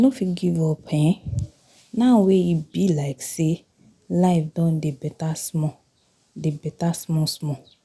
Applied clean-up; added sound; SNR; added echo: none; none; none; none.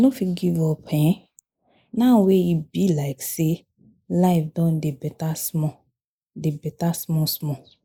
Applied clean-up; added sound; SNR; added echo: neural mask model Resemble Enhance denoiser.